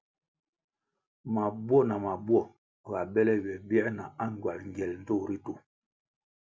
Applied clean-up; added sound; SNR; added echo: none; none; none; none.